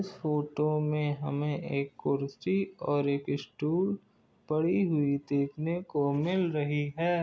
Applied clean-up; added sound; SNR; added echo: none; none; none; none.